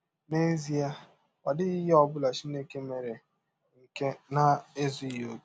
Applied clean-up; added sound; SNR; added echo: none; none; none; none.